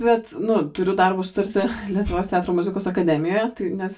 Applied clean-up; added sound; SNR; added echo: none; none; none; reverberation time 0.2 s.